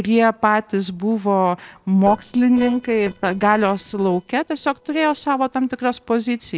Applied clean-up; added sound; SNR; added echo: neural separator model SepFormer DNS4.